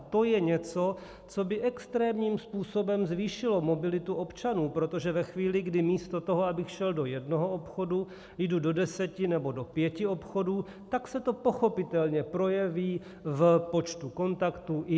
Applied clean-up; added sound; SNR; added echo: none; none; none; none.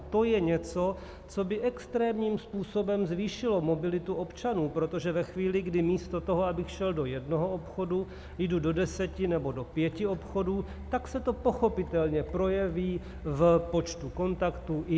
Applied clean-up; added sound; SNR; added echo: none; Truck; 15 dB; none.